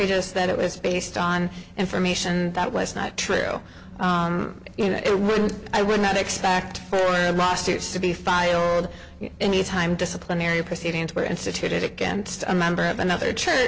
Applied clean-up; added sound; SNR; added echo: none; none; none; none.